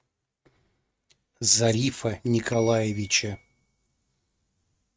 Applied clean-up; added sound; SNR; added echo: neural mask model RNNoise.